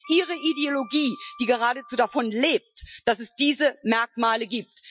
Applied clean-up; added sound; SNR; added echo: classical method Wiener filter.